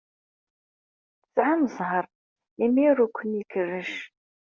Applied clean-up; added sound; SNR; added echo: none; none; none; none.